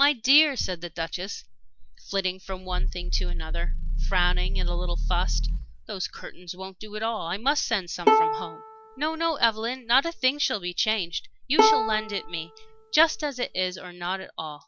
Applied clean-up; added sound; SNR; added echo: none; Bowed string instrument + Growling; -4 dB; none.